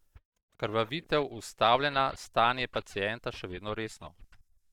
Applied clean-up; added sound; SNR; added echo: neural mask model DeepFilterNet 3.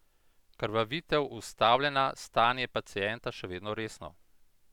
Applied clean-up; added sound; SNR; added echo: none; none; none; none.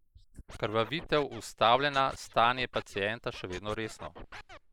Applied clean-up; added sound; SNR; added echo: neural mask model Resemble Enhance denoiser.